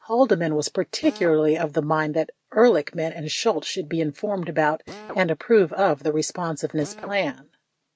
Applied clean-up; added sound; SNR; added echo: neural mask model RNNoise.